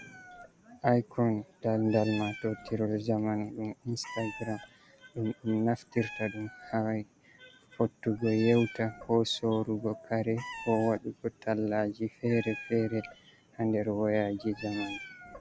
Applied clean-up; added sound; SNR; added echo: none; Meow; 17 dB; none.